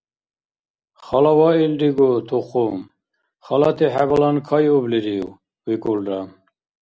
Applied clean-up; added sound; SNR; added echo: none; none; none; none.